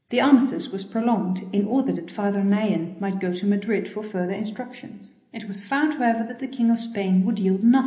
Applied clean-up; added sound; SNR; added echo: none; none; none; reverberation time 0.8 s.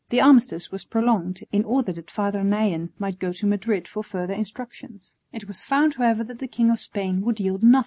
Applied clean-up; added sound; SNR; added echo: none; none; none; none.